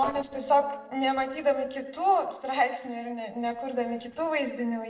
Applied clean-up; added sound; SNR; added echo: neural separator model SepFormer DNS4.